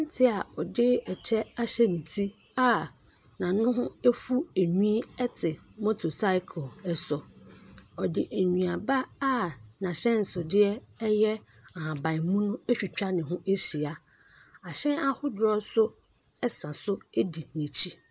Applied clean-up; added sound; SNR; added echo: none; none; none; none.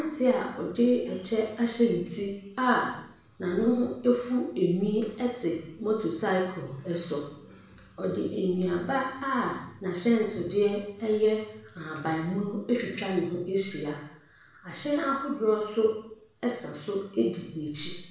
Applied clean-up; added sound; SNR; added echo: none; none; none; reverberation time 0.7 s.